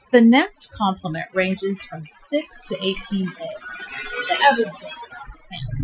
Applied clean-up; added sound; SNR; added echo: classical method Wiener filter.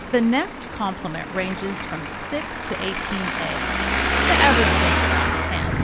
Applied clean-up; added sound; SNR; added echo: none; Traffic noise, roadway noise; -3 dB; none.